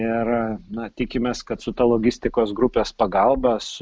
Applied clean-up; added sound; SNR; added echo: none; none; none; none.